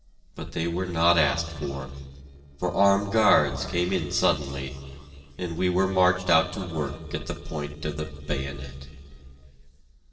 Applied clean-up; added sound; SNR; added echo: neural separator model SepFormer DNS4.